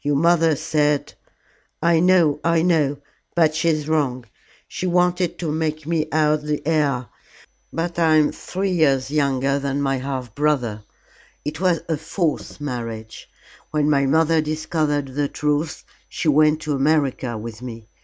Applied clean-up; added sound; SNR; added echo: none; none; none; none.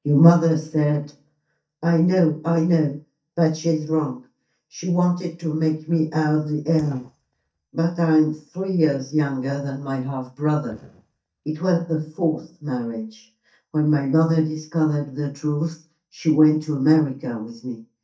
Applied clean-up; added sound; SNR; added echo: neural mask model DeepFilterNet 3.